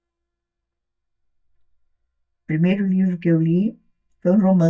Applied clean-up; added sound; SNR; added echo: neural mask model DeepFilterNet 3.